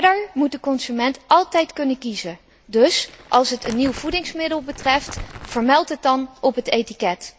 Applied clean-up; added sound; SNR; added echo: none; Crumpling, crinkling; 17 dB; none.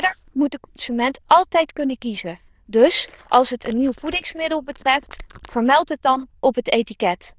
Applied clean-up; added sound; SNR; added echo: neural diffusion model UNIVERSE++.